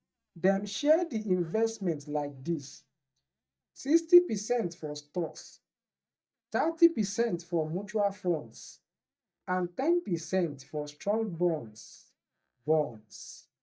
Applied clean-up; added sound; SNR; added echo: neural mask model DeepFilterNet 3.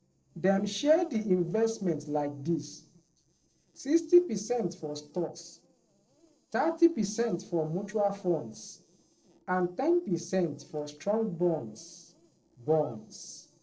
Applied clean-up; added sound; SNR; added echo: neural separator model SepFormer DNS4.